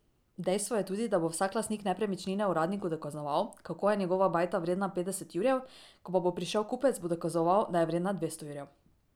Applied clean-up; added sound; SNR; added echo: none; none; none; none.